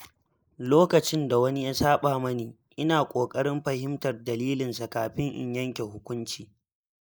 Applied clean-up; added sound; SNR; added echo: neural mask model Resemble Enhance denoiser.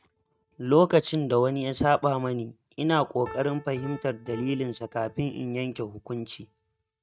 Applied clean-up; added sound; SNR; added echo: neural mask model RNNoise.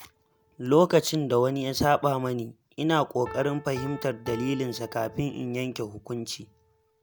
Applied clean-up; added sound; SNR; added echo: none; Piano; 20 dB; none.